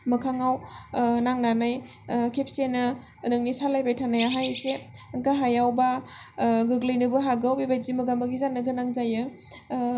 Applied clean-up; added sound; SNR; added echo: none; Bird; 1 dB; reverberation time 0.5 s.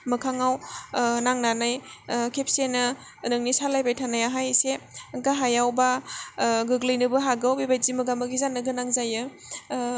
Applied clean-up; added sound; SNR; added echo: none; none; none; none.